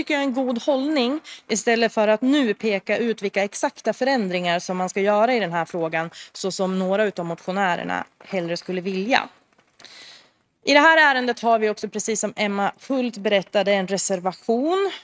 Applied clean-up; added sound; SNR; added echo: neural mask model RNNoise.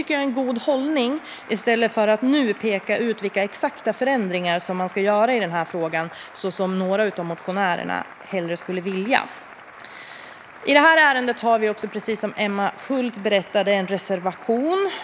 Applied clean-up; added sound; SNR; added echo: none; Applause; 20 dB; none.